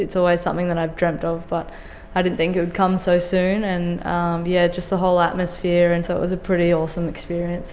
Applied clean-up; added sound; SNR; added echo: none; none; none; none.